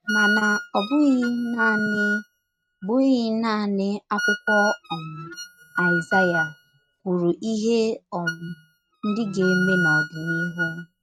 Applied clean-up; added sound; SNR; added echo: neural mask model RNNoise.